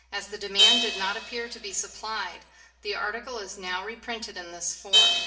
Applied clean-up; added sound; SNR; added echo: none; Crash cymbal; -5 dB; reverberation time 0.6 s.